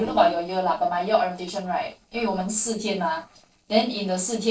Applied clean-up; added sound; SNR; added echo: neural separator model SepFormer DNS4.